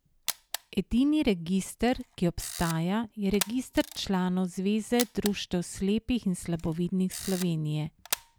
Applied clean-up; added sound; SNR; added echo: none; Camera; 13 dB; none.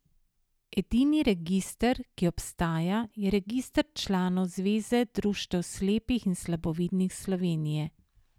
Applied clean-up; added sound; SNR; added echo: none; none; none; none.